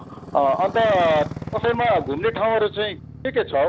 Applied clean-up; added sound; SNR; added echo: none; Motorcycle; 13 dB; none.